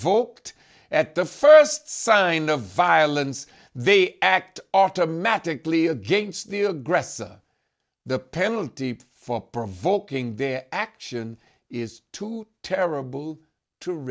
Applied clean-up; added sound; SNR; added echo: none; none; none; none.